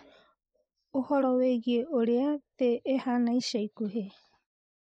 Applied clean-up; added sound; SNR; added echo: neural mask model Resemble Enhance denoiser.